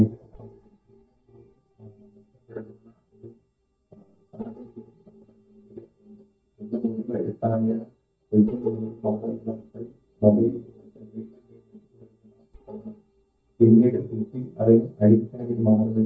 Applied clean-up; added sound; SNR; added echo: neural mask model DeepFilterNet 3.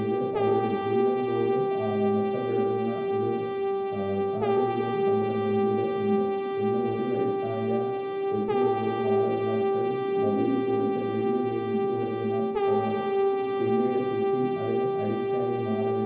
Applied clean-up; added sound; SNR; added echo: none; Brass instrument; -4 dB; reverberation time 0.9 s.